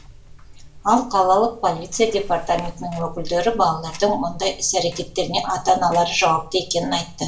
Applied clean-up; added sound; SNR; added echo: none; Tick-tock; 15 dB; reverberation time 0.4 s.